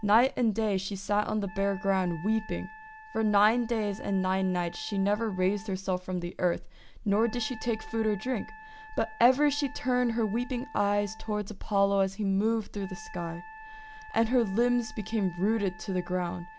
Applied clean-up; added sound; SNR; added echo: none; Wind instrument, woodwind instrument; 20 dB; none.